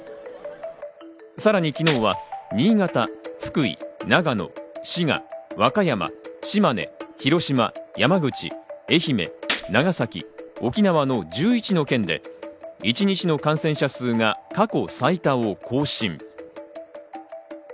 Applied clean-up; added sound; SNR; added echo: none; Gunshot, gunfire; 11 dB; none.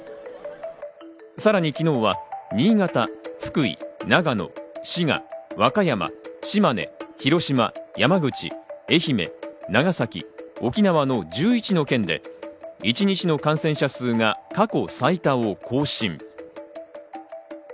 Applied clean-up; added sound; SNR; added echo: none; none; none; none.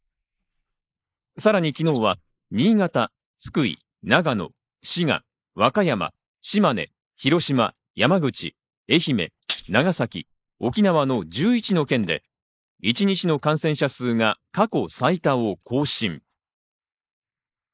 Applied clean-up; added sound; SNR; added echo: neural mask model Resemble Enhance denoiser.